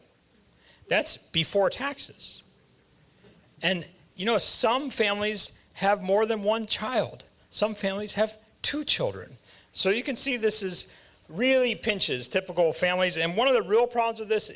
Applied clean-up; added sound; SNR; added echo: none; none; none; none.